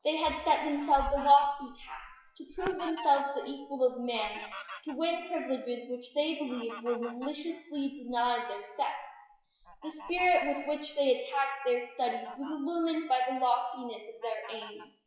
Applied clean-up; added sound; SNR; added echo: classical method WPE with log-MMSE.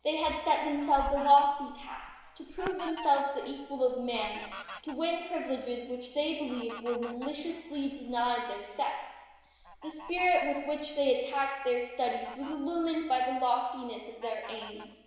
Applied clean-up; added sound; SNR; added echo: none; Fowl; 17 dB; reverberation time 1.0 s.